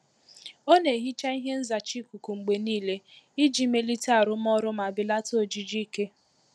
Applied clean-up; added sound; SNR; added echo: none; none; none; none.